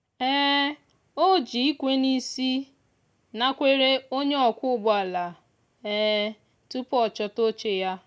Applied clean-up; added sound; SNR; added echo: none; none; none; none.